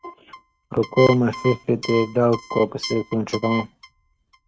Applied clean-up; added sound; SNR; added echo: neural mask model RNNoise.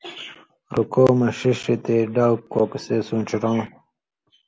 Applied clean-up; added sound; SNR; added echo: none; none; none; none.